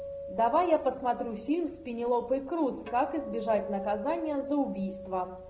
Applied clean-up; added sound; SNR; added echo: none; Acoustic guitar; 11 dB; none.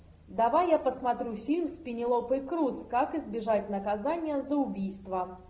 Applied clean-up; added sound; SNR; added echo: none; none; none; none.